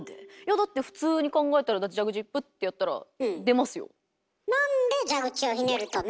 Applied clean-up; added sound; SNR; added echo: none; none; none; none.